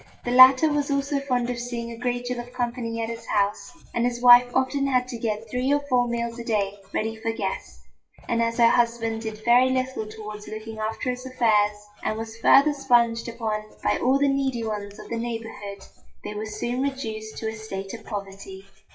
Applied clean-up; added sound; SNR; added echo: classical method WPE with log-MMSE.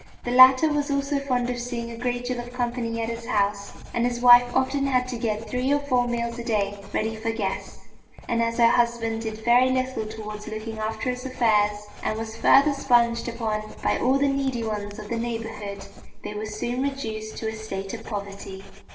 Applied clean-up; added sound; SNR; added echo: none; Writing; 15 dB; reverberation time 0.7 s.